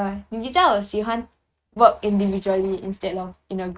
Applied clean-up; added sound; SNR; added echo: neural mask model RNNoise.